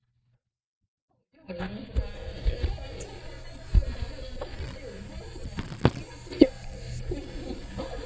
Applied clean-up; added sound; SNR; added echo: neural mask model DeepFilterNet 3.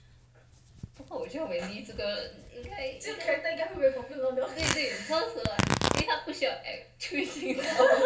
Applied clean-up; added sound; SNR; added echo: none; Tearing; 6 dB; reverberation time 0.4 s.